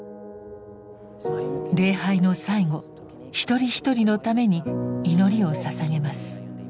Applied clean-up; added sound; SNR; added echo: none; none; none; none.